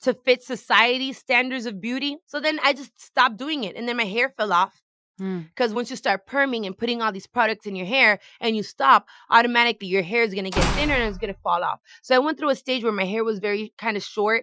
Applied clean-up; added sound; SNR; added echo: classical method Wiener filter.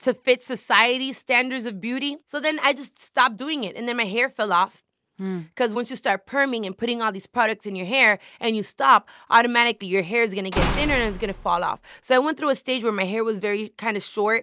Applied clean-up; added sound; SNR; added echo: none; Slam / Wood; 6 dB; none.